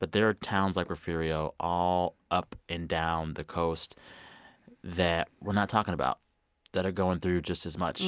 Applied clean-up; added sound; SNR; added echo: none; none; none; none.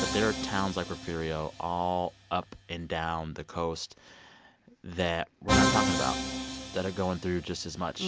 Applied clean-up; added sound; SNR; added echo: none; Musical instrument; 2 dB; none.